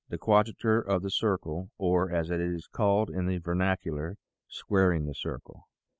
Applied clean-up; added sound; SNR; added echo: none; none; none; none.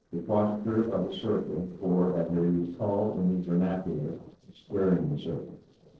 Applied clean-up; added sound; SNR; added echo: neural separator model SepFormer DNS4.